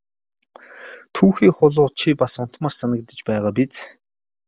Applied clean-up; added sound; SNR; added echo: none; none; none; none.